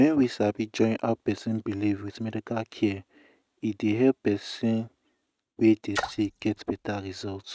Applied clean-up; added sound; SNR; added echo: neural mask model RNNoise.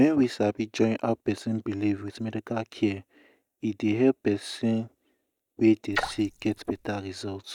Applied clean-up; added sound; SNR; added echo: neural mask model DeepFilterNet 3.